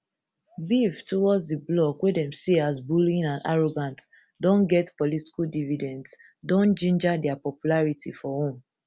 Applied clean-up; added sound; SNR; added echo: none; none; none; none.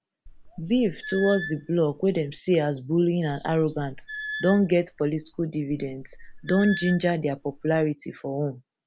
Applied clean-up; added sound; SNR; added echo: none; Squeak / Screech; 13 dB; none.